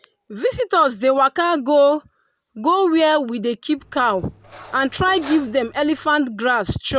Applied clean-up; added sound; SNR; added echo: none; Cutlery, silverware; 20 dB; none.